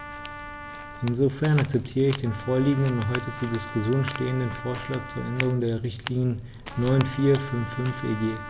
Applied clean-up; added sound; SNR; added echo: none; Trumpet + Crack; 11 dB; none.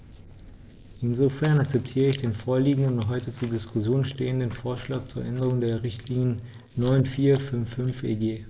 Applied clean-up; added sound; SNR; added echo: neural mask model Resemble Enhance denoiser.